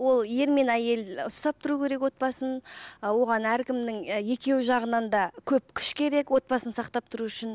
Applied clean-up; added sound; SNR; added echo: none; none; none; none.